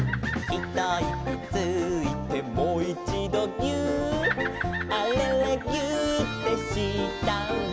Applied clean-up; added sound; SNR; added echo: none; Bird vocalization, bird call, bird song; 12 dB; none.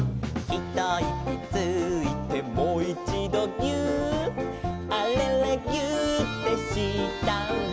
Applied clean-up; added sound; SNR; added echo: none; none; none; none.